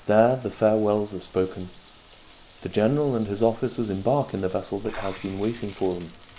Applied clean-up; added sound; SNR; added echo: none; Bathtub (filling or washing) / Water; 19 dB; none.